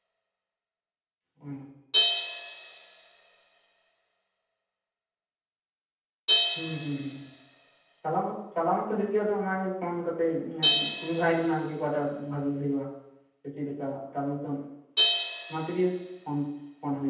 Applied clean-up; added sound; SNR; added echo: none; Crash cymbal; 2 dB; reverberation time 0.9 s.